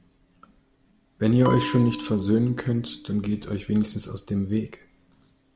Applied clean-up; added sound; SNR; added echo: none; Bell; 11 dB; none.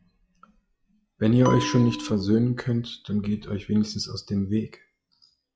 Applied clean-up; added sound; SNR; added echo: classical method log-MMSE.